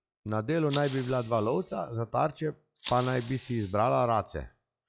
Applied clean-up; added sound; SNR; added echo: classical method log-MMSE.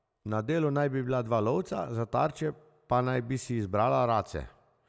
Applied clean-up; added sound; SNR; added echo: none; none; none; none.